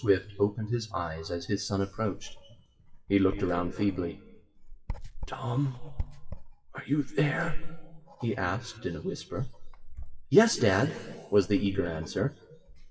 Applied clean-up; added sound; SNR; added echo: classical method WPE with log-MMSE.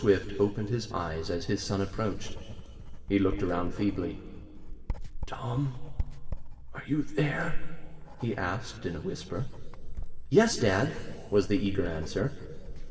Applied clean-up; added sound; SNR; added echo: none; Writing; 7 dB; reverberation time 2.2 s.